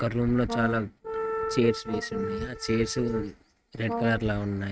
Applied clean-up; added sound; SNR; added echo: neural mask model RNNoise.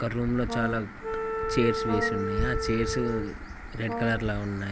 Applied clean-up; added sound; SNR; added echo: none; Brass instrument + Wind instrument, woodwind instrument; 4 dB; none.